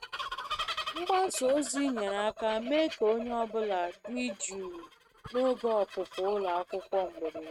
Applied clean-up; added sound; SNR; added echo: neural mask model RNNoise.